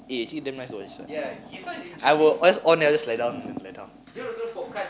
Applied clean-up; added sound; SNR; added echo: none; none; none; none.